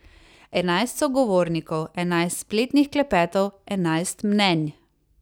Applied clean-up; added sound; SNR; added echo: none; none; none; none.